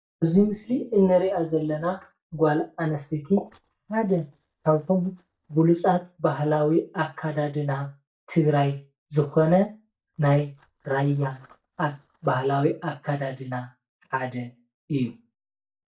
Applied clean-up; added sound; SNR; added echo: neural mask model DeepFilterNet 3.